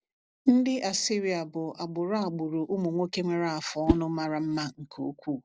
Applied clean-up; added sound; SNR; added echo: none; Whoosh, swoosh, swish; 5 dB; none.